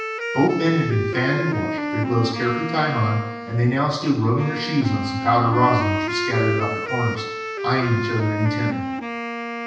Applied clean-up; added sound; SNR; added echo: none; Wind instrument, woodwind instrument; 5 dB; reverberation time 0.9 s.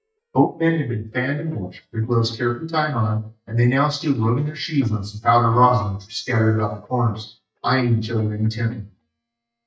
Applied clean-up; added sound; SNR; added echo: neural mask model DeepFilterNet 3.